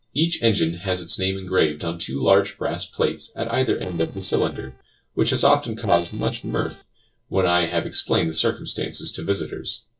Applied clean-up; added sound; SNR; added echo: neural separator model SepFormer DNS4.